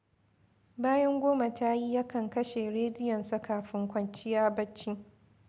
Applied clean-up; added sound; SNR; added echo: none; none; none; none.